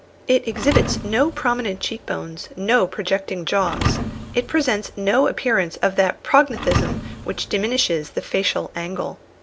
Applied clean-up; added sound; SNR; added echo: none; Thump, thud; 8 dB; none.